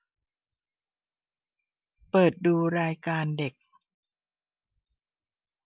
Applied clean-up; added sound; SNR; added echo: none; none; none; none.